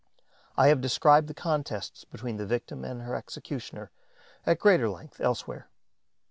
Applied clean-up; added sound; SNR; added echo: none; none; none; none.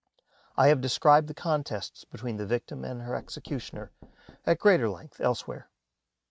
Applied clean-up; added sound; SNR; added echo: neural mask model RNNoise.